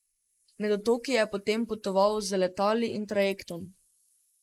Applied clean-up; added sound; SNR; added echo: neural mask model Resemble Enhance denoiser.